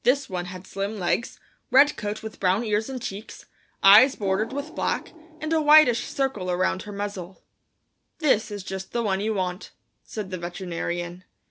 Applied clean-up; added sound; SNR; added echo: none; Water; 16 dB; none.